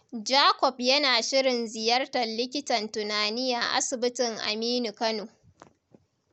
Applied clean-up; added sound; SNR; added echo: none; none; none; none.